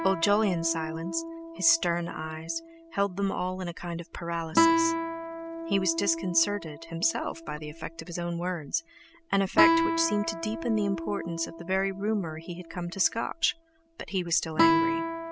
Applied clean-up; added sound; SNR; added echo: none; Guitar; 2 dB; none.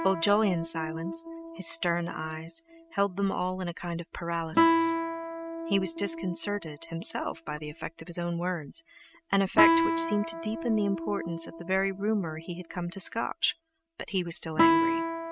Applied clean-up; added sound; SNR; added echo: neural mask model RNNoise.